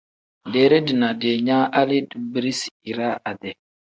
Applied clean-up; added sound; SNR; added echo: none; none; none; none.